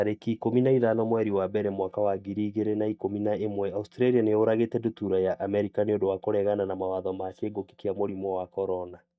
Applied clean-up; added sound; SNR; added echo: neural mask model DeepFilterNet 3.